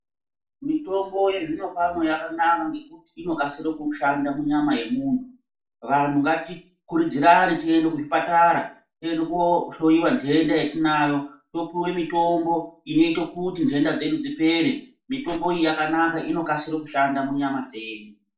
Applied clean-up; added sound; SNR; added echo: neural separator model SepFormer DNS4.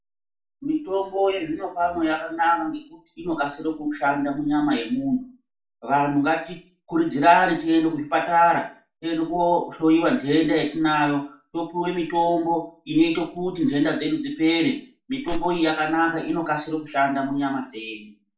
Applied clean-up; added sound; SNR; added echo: none; Crushing; 8 dB; reverberation time 0.4 s.